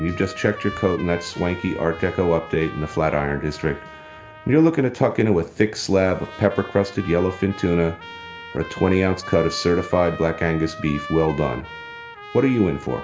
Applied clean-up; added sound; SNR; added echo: none; Trumpet; 16 dB; reverberation time 1.5 s.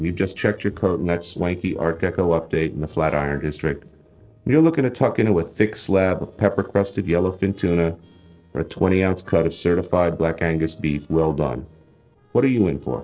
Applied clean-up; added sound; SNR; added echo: neural separator model SepFormer DNS4.